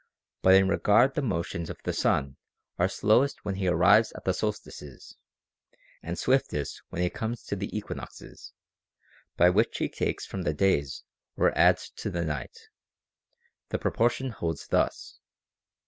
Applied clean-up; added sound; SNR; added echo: none; none; none; none.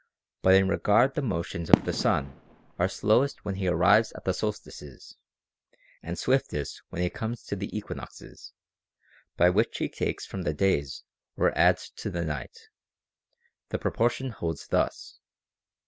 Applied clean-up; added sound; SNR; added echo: none; Fireworks; 5 dB; none.